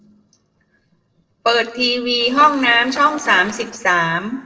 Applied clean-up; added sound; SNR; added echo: neural separator model SepFormer DNS4.